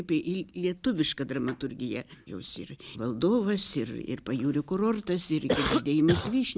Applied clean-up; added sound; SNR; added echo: none; Cough; 0 dB; none.